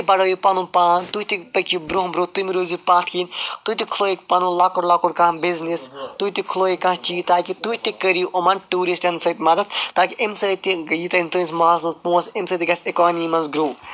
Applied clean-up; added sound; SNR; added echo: none; none; none; none.